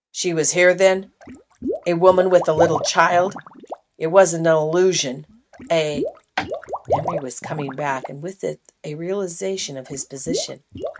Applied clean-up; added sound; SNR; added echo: neural mask model RNNoise.